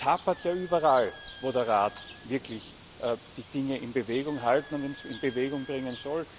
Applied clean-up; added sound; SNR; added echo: none; Squeak + Bird; 18 dB; none.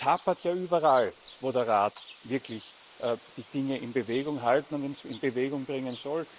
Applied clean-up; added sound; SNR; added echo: neural mask model Resemble Enhance denoiser.